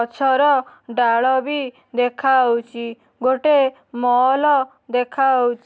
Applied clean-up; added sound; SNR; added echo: none; none; none; none.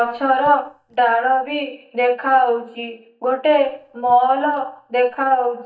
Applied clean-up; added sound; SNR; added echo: neural mask model DeepFilterNet 3.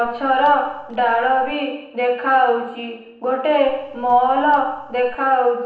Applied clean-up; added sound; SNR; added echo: neural separator model SepFormer DNS4.